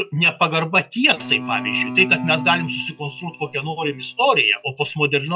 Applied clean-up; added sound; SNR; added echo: classical method log-MMSE.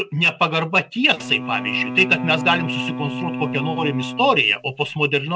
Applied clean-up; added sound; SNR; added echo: none; Bowed string instrument; 8 dB; none.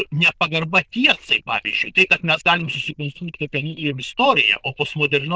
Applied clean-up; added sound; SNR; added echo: neural diffusion model UNIVERSE++.